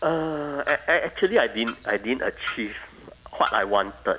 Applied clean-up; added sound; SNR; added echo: none; Clock; 16 dB; none.